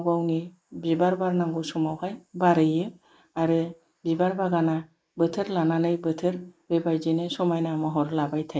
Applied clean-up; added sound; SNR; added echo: neural mask model Resemble Enhance denoiser.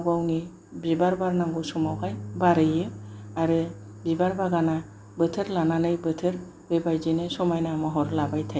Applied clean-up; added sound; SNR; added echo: none; Bass guitar; 16 dB; none.